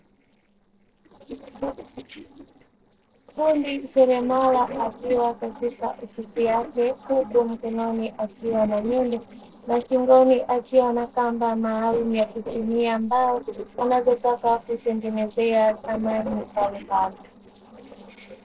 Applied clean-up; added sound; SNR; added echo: neural separator model SepFormer DNS4.